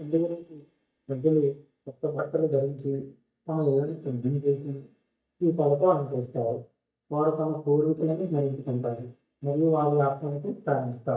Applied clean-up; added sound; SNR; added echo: neural mask model DeepFilterNet 3.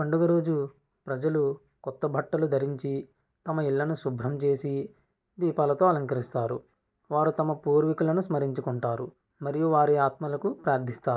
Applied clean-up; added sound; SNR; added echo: none; none; none; none.